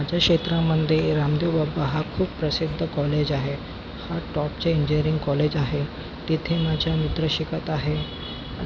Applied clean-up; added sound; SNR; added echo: none; none; none; none.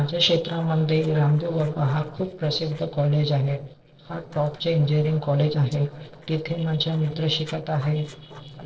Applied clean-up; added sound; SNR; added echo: neural separator model SepFormer DNS4.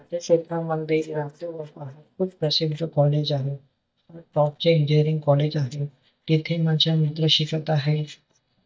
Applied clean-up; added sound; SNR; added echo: neural mask model DeepFilterNet 3.